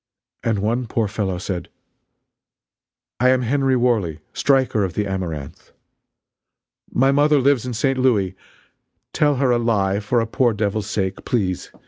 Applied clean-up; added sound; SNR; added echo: none; none; none; none.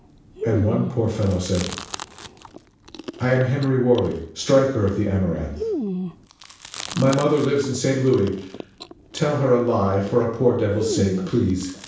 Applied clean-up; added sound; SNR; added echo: none; Chewing, mastication; 11 dB; reverberation time 0.7 s.